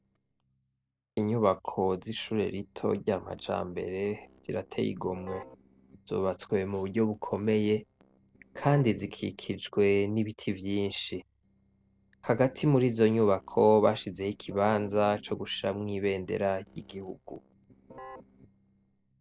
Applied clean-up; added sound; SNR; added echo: neural separator model SepFormer DNS4.